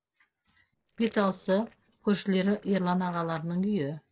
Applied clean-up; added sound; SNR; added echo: neural separator model SepFormer DNS4.